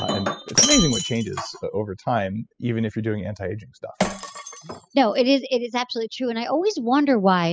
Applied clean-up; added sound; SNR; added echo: classical method spectral subtraction.